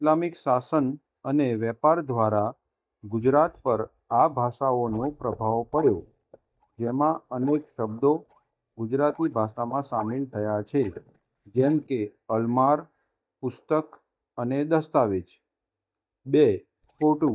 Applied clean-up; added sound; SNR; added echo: neural mask model DeepFilterNet 3.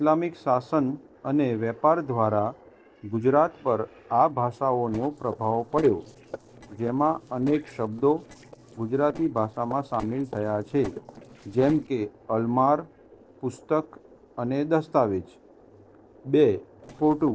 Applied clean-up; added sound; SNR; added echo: neural separator model SepFormer DNS4.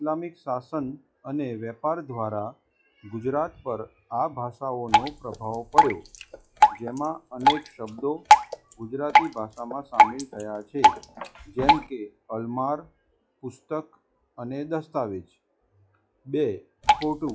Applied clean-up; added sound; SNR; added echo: classical method log-MMSE.